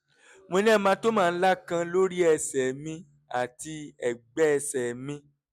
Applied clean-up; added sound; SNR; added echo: none; none; none; none.